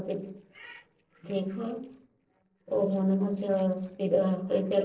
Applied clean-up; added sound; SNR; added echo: neural separator model SepFormer DNS4.